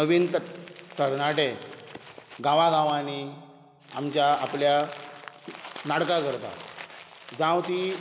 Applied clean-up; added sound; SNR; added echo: none; Crumpling, crinkling; 18 dB; none.